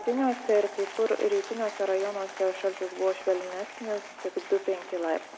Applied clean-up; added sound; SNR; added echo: none; Applause / Crowd; 14 dB; none.